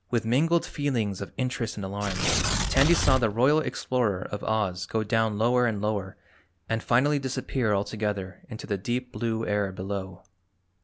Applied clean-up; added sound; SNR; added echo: none; Tearing; 0 dB; none.